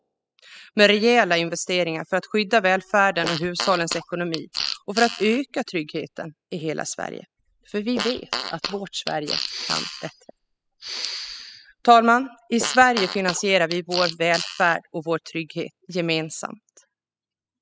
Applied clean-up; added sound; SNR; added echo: classical method spectral subtraction.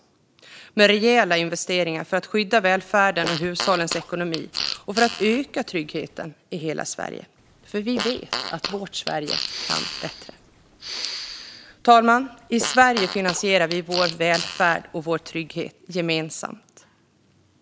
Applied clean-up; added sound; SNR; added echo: none; Fart + Respiratory sounds; 9 dB; none.